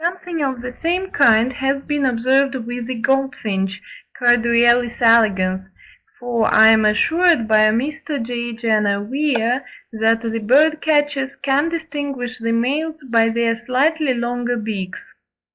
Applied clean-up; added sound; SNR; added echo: classical method log-MMSE.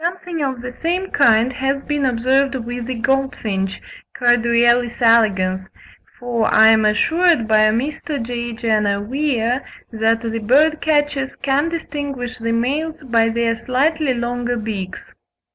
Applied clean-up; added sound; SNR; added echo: none; none; none; none.